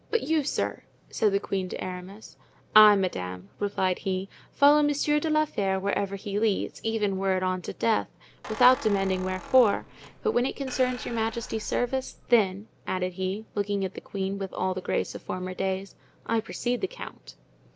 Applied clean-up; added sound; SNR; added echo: none; Squeak; 15 dB; none.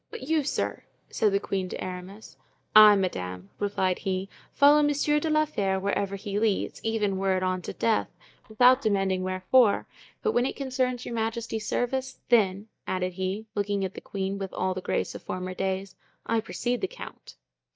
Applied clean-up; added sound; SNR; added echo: neural mask model DeepFilterNet 3.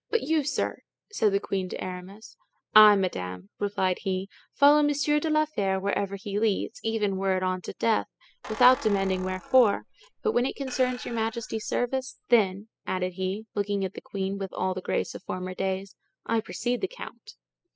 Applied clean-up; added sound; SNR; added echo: classical method spectral subtraction.